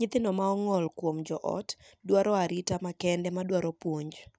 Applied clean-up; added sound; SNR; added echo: none; none; none; none.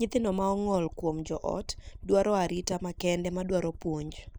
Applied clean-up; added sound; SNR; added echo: neural mask model Resemble Enhance denoiser.